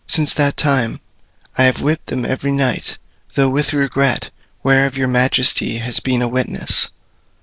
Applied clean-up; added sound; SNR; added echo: none; none; none; none.